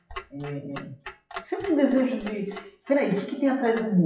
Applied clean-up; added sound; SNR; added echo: classical method WPE with log-MMSE.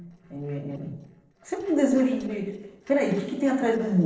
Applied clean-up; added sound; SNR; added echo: neural separator model SepFormer DNS4.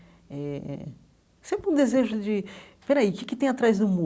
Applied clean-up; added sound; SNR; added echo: none; none; none; none.